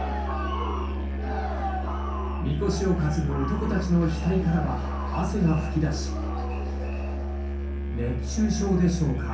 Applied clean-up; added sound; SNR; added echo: none; Musical instrument; 1 dB; reverberation time 0.6 s.